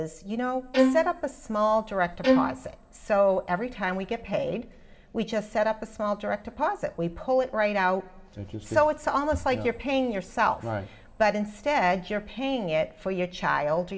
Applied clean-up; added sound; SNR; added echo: none; Bowed string instrument; 0 dB; reverberation time 2.2 s.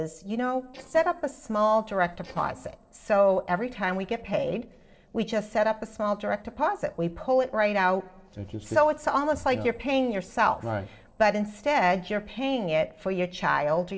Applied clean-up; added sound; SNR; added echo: neural separator model SepFormer DNS4.